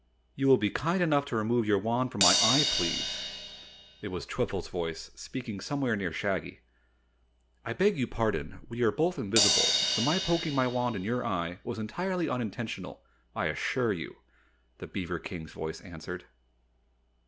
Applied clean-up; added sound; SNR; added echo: none; Crash cymbal; 0 dB; none.